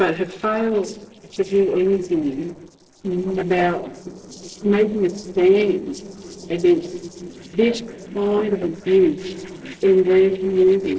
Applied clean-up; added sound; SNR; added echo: neural separator model SepFormer DNS4.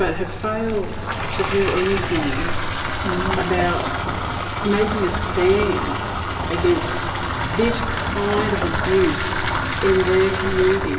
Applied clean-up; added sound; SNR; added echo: none; Bathtub (filling or washing) / Water tap, faucet; 0 dB; reverberation time 2.4 s.